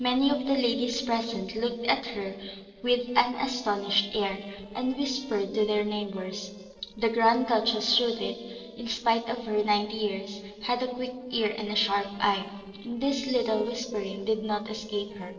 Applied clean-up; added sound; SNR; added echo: neural separator model SepFormer DNS4.